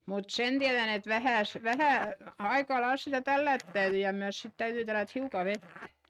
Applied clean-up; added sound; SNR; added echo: neural mask model RNNoise.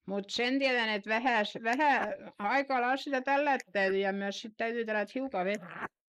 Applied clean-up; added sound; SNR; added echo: neural mask model Resemble Enhance denoiser.